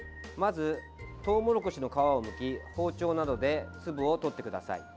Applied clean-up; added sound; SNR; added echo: none; none; none; none.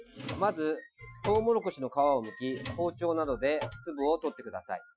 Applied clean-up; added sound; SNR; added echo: classical method Wiener filter.